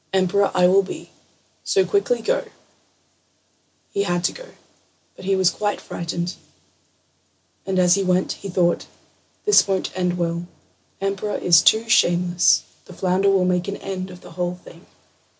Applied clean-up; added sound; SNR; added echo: none; none; none; none.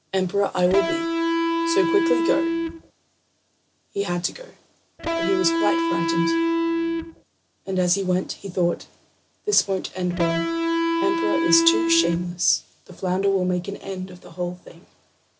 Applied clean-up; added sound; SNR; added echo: none; Electric guitar; -3 dB; none.